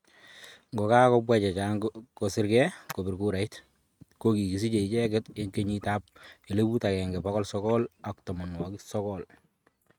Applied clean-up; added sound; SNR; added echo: neural mask model RNNoise.